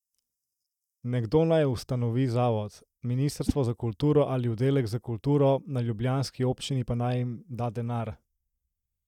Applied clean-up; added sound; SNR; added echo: neural mask model DeepFilterNet 3.